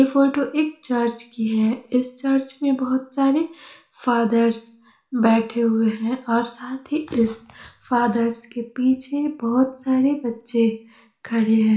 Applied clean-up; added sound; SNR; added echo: none; none; none; reverberation time 0.4 s.